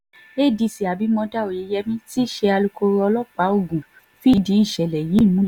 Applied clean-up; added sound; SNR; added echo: none; none; none; none.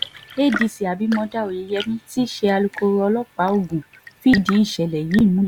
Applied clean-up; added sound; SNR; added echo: none; Tap / Fill (with liquid) / Trickle, dribble / Chirp, tweet / Engine; 13 dB; none.